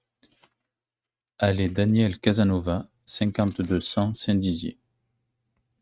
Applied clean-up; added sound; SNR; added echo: neural mask model RNNoise.